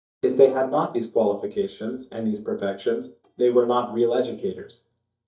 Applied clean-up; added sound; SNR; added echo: neural mask model DeepFilterNet 3.